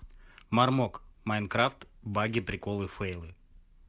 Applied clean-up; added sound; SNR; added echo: none; none; none; none.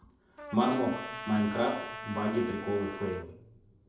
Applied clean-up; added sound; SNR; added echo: none; Trumpet; 10 dB; reverberation time 2.6 s.